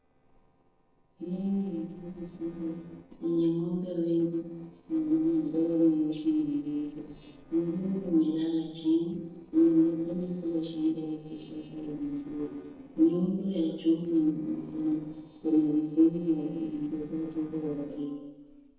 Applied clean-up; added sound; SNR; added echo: neural separator model SepFormer DNS4.